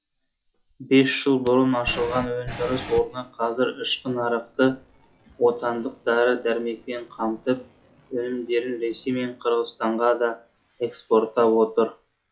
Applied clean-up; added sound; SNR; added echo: classical method log-MMSE.